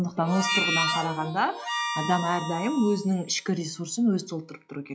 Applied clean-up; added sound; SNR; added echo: classical method log-MMSE.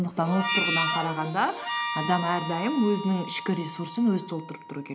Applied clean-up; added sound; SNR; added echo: none; Harmonica; 5 dB; none.